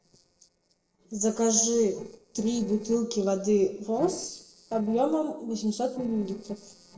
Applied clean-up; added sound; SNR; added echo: neural separator model SepFormer DNS4.